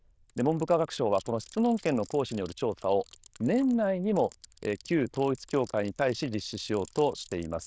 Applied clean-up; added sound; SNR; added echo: neural diffusion model UNIVERSE++.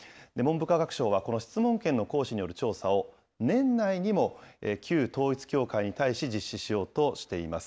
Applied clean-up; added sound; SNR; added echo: none; none; none; none.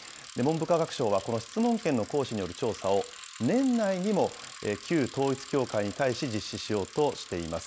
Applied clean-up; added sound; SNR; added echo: none; Bicycle; 16 dB; none.